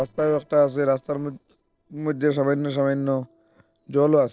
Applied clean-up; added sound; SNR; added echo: neural separator model SepFormer DNS4.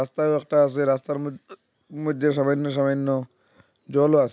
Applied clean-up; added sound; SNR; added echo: none; none; none; none.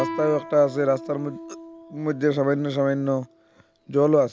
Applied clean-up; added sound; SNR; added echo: none; Guitar; 15 dB; none.